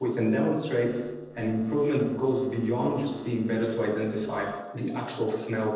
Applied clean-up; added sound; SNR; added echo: neural separator model SepFormer DNS4.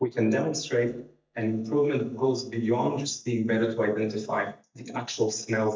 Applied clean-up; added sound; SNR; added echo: neural mask model DeepFilterNet 3.